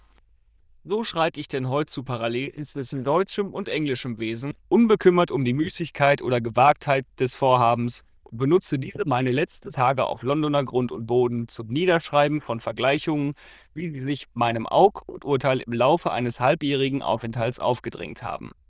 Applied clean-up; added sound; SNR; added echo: neural diffusion model UNIVERSE++.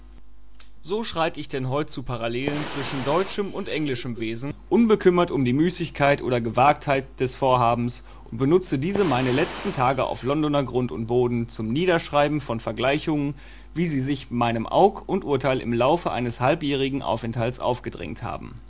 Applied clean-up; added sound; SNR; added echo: none; Fire; 12 dB; none.